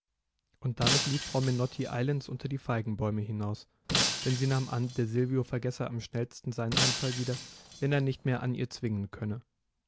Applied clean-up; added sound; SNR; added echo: none; Shatter; 3 dB; none.